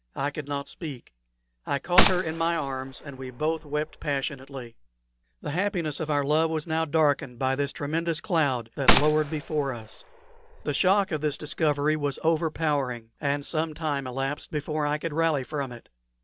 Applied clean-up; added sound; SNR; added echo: none; Gunshot, gunfire; 0 dB; none.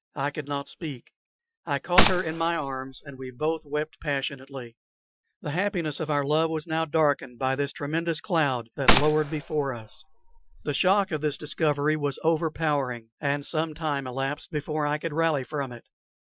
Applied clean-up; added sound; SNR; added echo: classical method Wiener filter.